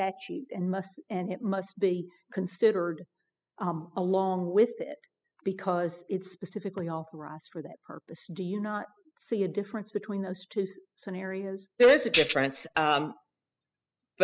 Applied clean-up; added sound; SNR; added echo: classical method spectral subtraction.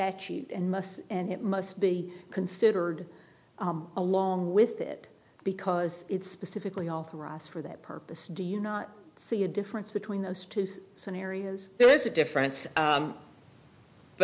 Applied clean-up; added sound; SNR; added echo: none; none; none; none.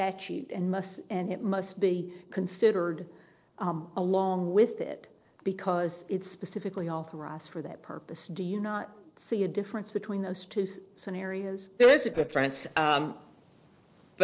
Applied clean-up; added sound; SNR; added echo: neural separator model SepFormer DNS4.